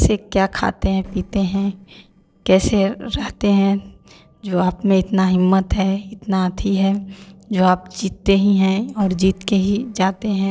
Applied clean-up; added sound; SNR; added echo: neural separator model SepFormer DNS4.